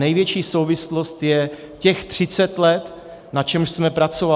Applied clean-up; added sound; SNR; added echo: none; none; none; none.